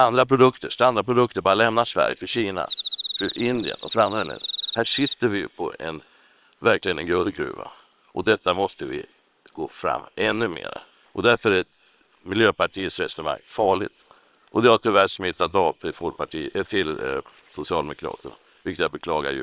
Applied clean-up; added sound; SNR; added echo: neural separator model SepFormer WHAM!.